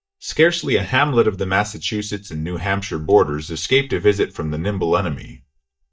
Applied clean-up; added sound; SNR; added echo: neural mask model DeepFilterNet 3.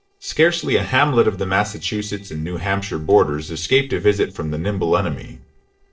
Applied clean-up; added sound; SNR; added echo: neural separator model SepFormer DNS4.